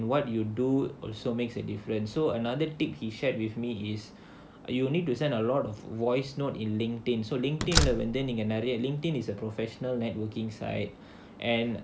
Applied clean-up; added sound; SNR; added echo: none; Slam; 0 dB; none.